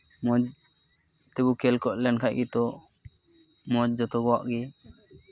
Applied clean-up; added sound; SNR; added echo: none; none; none; none.